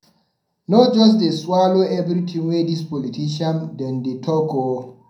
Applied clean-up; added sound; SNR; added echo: none; none; none; reverberation time 0.5 s.